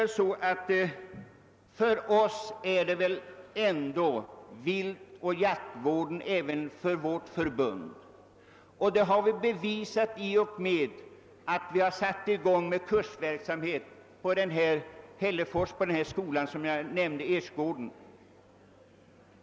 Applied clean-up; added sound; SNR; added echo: none; none; none; none.